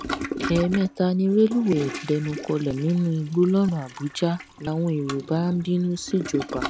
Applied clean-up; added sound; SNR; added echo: none; Toilet flush; 11 dB; none.